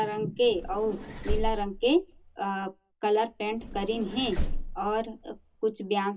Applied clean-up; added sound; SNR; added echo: none; Vehicle; 5 dB; reverberation time 0.2 s.